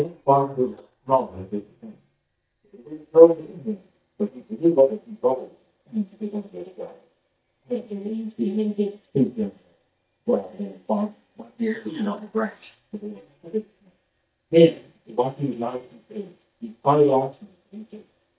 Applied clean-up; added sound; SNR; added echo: neural mask model DeepFilterNet 3.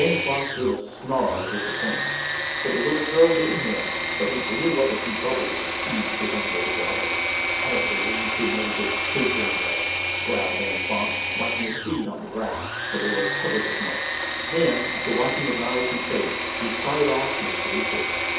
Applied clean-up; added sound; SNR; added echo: none; Engine / Mechanisms; 0 dB; reverberation time 0.7 s.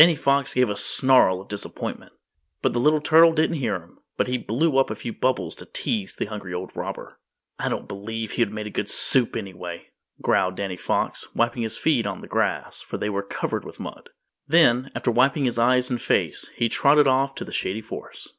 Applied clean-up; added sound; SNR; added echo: none; none; none; none.